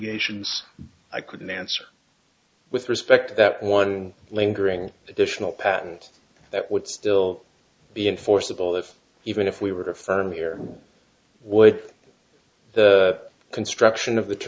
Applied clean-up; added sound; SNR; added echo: none; none; none; none.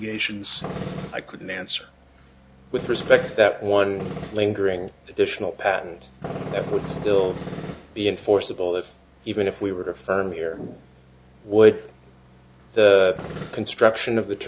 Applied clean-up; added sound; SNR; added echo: none; Tools; 14 dB; none.